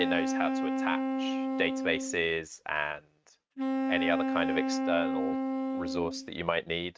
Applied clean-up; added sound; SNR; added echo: neural mask model RNNoise.